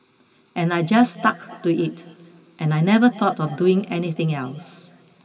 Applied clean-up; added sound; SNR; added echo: none; none; none; reverberation time 2.7 s.